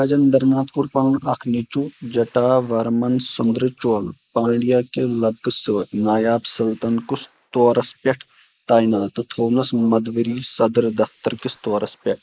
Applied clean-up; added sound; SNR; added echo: neural mask model Resemble Enhance denoiser.